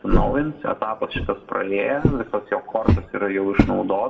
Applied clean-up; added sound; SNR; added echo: none; Walk, footsteps; 0 dB; reverberation time 1.4 s.